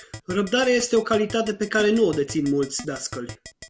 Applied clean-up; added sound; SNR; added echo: none; Keyboard (musical); 18 dB; none.